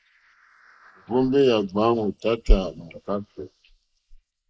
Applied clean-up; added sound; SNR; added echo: neural mask model Resemble Enhance denoiser.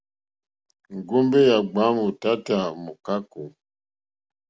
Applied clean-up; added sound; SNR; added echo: none; none; none; none.